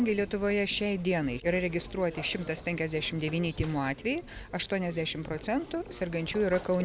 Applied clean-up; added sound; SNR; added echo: none; none; none; none.